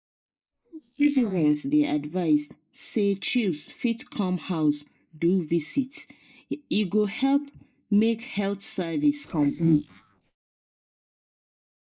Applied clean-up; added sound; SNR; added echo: neural mask model Resemble Enhance denoiser.